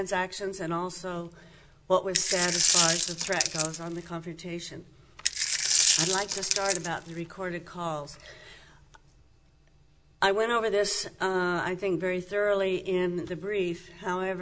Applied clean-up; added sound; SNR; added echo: none; Coin (dropping); -2 dB; none.